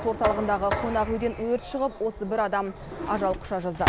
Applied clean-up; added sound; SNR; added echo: none; Knock + Drawer open or close; 6 dB; none.